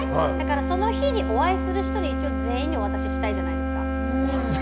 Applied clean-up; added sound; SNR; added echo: none; Musical instrument + Wind instrument, woodwind instrument; -3 dB; none.